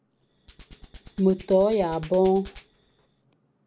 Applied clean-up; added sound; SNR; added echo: none; Hands; 19 dB; none.